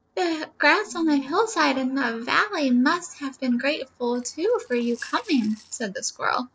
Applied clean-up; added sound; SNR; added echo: neural separator model SepFormer DNS4.